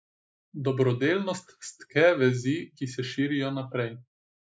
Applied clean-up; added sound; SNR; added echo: neural mask model Resemble Enhance denoiser.